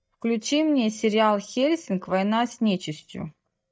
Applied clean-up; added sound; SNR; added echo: neural mask model DeepFilterNet 3.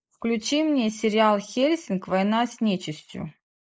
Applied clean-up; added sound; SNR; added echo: neural mask model Resemble Enhance denoiser.